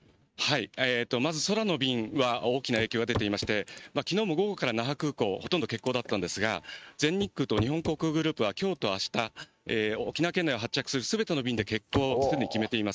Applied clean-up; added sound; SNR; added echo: neural mask model RNNoise.